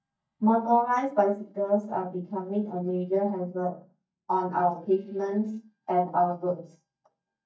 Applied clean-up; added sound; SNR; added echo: neural mask model DeepFilterNet 3.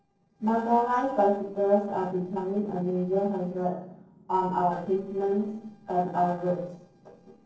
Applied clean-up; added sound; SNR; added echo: neural separator model SepFormer DNS4.